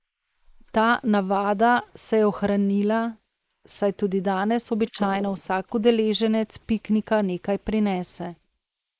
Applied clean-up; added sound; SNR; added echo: neural mask model Resemble Enhance denoiser.